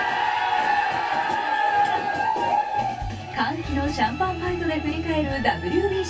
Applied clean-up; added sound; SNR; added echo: none; none; none; reverberation time 0.1 s.